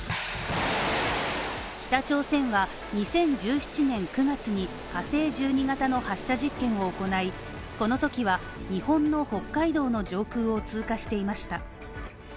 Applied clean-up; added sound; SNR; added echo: none; none; none; none.